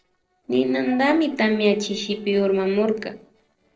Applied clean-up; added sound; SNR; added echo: neural separator model SepFormer DNS4.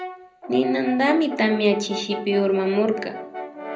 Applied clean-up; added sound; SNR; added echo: none; Brass instrument; 11 dB; reverberation time 0.5 s.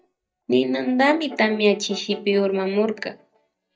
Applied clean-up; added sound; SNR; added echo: neural mask model DeepFilterNet 3.